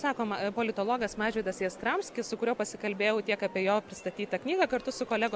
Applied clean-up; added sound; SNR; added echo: none; none; none; none.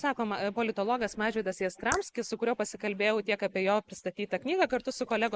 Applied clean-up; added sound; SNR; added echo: neural mask model Resemble Enhance denoiser.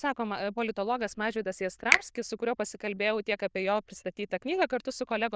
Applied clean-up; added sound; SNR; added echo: neural diffusion model UNIVERSE++.